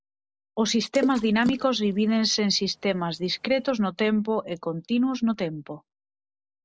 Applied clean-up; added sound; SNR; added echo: none; Water / Splash, splatter; 14 dB; none.